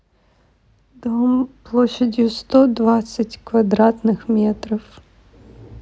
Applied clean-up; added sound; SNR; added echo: none; none; none; none.